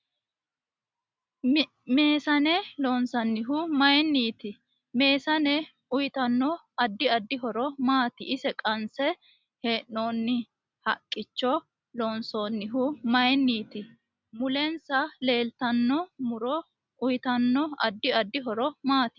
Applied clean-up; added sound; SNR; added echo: none; none; none; none.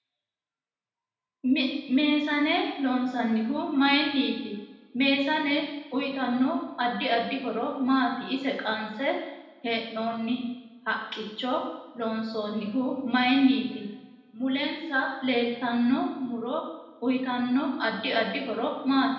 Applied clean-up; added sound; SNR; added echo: none; none; none; reverberation time 0.9 s.